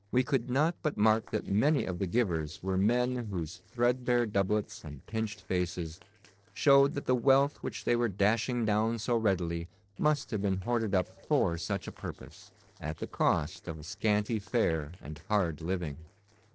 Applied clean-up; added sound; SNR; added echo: neural separator model SepFormer DNS4.